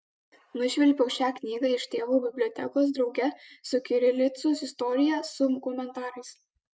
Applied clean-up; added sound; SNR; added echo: none; none; none; none.